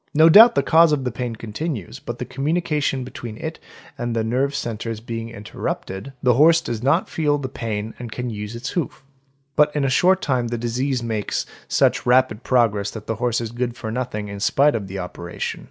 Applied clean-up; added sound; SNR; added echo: none; none; none; none.